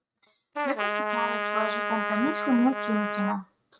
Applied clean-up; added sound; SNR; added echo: neural mask model RNNoise.